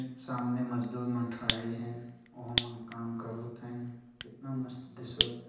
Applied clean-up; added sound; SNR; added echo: none; Fire; 0 dB; reverberation time 0.9 s.